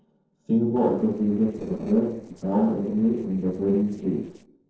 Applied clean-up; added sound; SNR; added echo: neural separator model SepFormer DNS4.